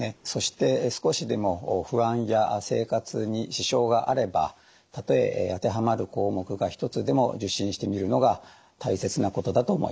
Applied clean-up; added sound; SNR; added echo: none; none; none; none.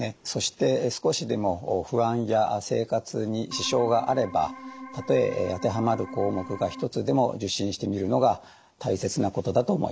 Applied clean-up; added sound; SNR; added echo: none; Organ; 14 dB; none.